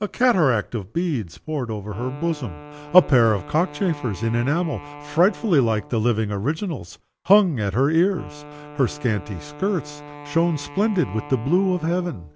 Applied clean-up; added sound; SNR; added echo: none; Wind instrument, woodwind instrument; 18 dB; none.